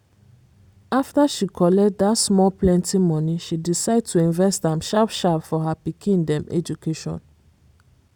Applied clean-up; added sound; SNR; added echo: none; none; none; none.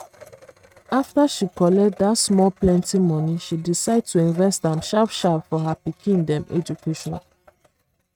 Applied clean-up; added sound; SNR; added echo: neural mask model RNNoise.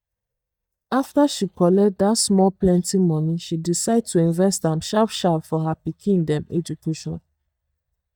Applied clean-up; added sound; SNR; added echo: neural mask model DeepFilterNet 3.